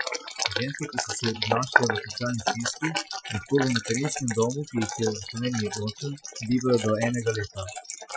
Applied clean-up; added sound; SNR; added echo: classical method Wiener filter.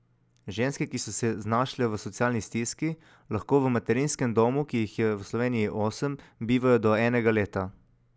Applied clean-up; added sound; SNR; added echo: none; none; none; none.